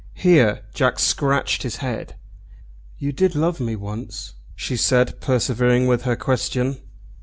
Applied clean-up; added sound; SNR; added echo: none; none; none; none.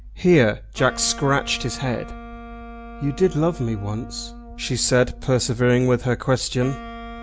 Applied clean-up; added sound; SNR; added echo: none; Wind instrument, woodwind instrument; 17 dB; none.